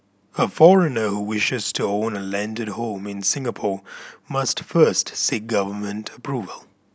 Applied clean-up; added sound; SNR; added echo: none; none; none; none.